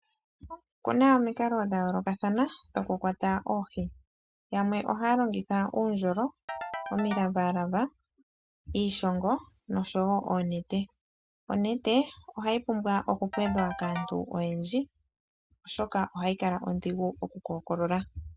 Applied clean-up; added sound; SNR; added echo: none; Ringtone / Keyboard (musical); 11 dB; none.